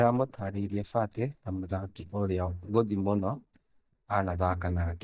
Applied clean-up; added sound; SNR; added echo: neural mask model DeepFilterNet 3.